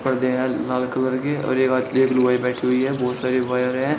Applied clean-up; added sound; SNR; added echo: none; Bird / Insect; 13 dB; none.